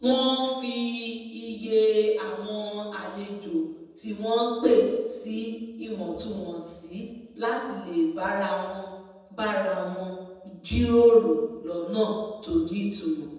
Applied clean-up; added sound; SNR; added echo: none; none; none; reverberation time 1.1 s.